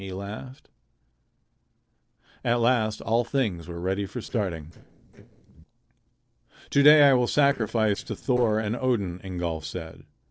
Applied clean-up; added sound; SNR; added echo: neural separator model SepFormer DNS4.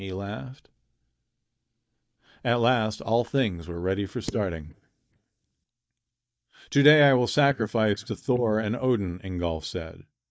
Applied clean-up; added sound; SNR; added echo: neural mask model DeepFilterNet 3.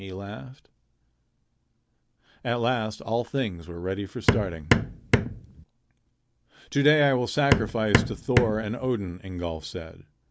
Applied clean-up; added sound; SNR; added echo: none; Hammer; -4 dB; none.